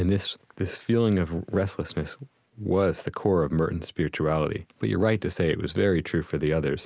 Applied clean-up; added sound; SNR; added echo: none; none; none; none.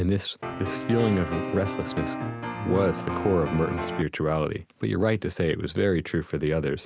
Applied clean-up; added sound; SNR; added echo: none; Piano; 5 dB; none.